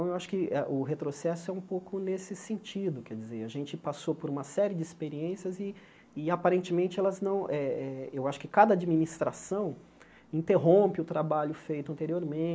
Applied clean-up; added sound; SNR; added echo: none; none; none; none.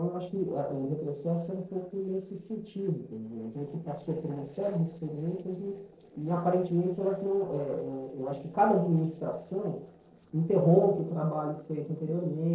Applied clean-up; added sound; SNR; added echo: neural separator model SepFormer DNS4.